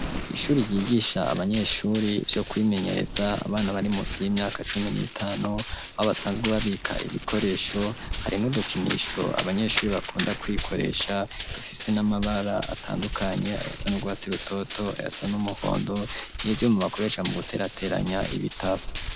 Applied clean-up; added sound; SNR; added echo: none; Run; 5 dB; none.